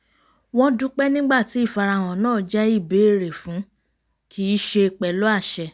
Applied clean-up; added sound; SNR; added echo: none; none; none; none.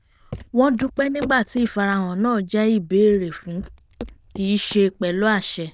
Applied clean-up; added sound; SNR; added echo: neural diffusion model UNIVERSE++.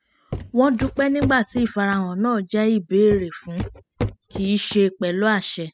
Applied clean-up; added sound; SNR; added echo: classical method spectral subtraction.